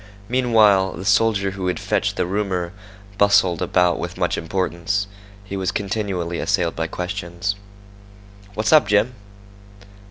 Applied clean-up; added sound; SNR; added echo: none; none; none; none.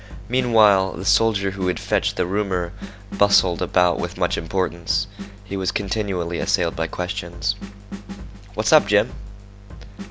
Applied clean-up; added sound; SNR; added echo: none; Drum kit; 14 dB; none.